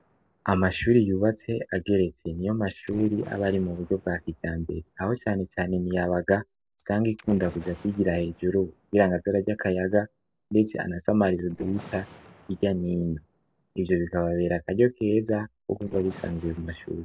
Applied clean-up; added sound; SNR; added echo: neural separator model SepFormer DNS4.